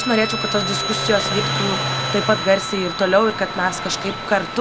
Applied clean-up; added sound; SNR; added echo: none; Guitar + Car passing by; 3 dB; none.